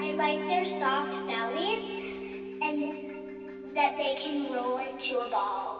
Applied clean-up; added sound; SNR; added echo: none; Mallet percussion; 7 dB; reverberation time 2.5 s.